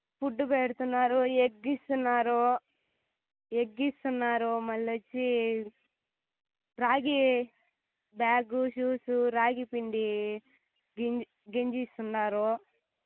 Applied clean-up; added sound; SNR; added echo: none; none; none; none.